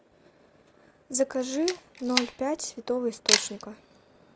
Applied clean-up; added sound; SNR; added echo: none; Camera; 1 dB; none.